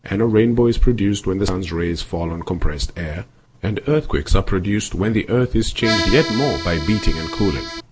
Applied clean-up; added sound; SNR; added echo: none; Accordion; 7 dB; none.